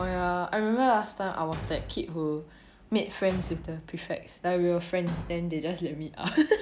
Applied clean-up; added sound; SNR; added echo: none; Thump, thud; 15 dB; none.